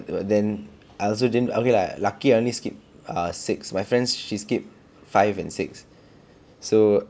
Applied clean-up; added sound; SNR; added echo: none; none; none; none.